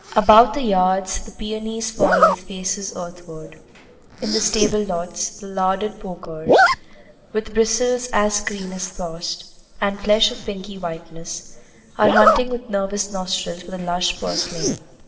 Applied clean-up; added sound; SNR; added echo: none; Zipper (clothing); 3 dB; reverberation time 2.9 s.